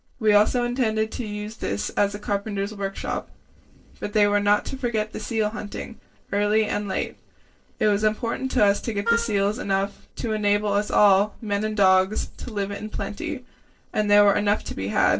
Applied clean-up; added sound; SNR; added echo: neural separator model SepFormer DNS4.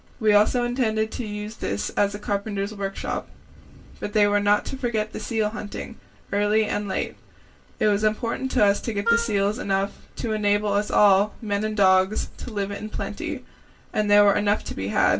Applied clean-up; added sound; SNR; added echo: none; Wind instrument, woodwind instrument; 5 dB; reverberation time 0.2 s.